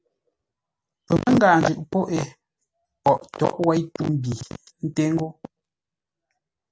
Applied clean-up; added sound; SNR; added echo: none; none; none; none.